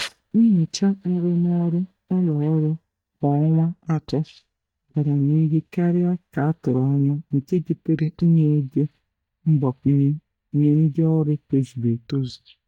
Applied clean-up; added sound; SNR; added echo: neural mask model DeepFilterNet 3.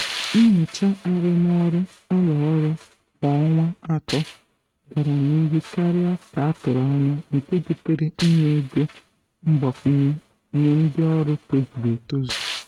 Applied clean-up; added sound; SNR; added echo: neural mask model RNNoise.